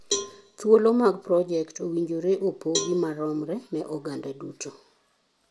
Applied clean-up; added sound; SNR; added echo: none; Cowbell; 12 dB; none.